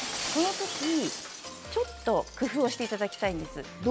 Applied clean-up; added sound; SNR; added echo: none; Shatter; 8 dB; none.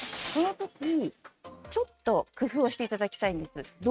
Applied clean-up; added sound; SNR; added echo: neural mask model RNNoise.